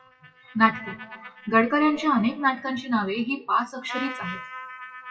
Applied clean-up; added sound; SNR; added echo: classical method WPE with log-MMSE.